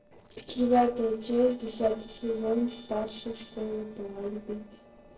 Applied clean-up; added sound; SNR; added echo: neural separator model SepFormer DNS4.